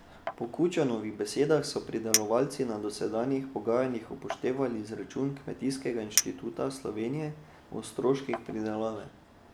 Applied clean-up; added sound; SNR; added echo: none; Chink, clink; 8 dB; none.